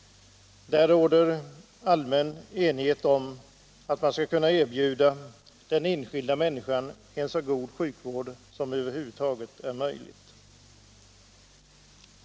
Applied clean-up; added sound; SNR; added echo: none; none; none; none.